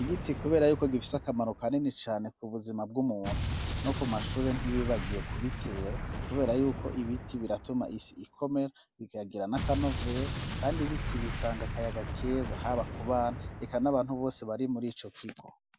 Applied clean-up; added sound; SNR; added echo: none; Explosion; 5 dB; none.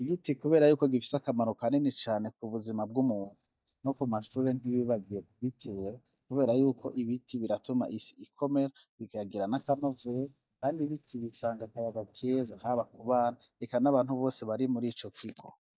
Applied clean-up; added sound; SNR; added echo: neural mask model DeepFilterNet 3.